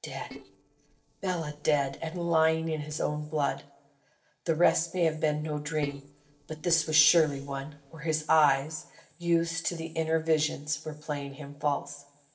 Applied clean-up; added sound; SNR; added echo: neural separator model SepFormer DNS4.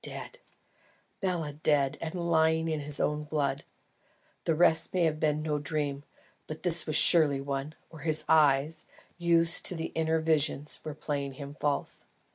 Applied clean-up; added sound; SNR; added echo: none; none; none; none.